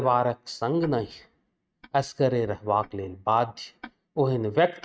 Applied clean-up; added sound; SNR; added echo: neural mask model RNNoise.